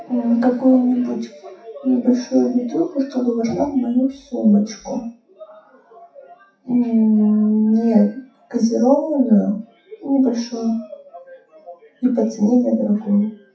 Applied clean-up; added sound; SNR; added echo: classical method WPE with log-MMSE.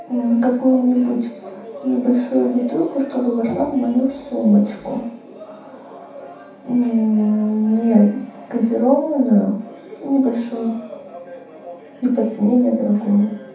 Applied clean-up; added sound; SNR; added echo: none; Bowed string instrument; 18 dB; reverberation time 0.7 s.